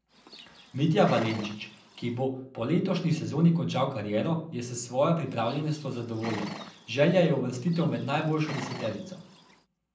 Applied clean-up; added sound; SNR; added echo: none; Livestock, farm animals, working animals; 16 dB; reverberation time 0.6 s.